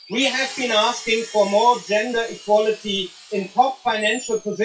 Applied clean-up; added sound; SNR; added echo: classical method WPE with log-MMSE.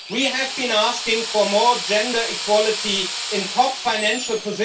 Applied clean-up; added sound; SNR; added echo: none; Drill; 7 dB; reverberation time 0.2 s.